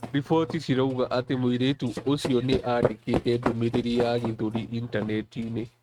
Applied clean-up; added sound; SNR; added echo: neural mask model RNNoise.